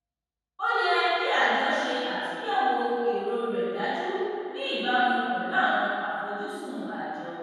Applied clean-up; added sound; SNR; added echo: none; none; none; reverberation time 2.1 s.